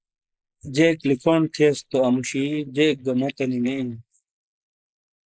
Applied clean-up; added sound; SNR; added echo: neural mask model Resemble Enhance denoiser.